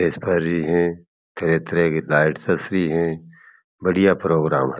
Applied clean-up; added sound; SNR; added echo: none; none; none; none.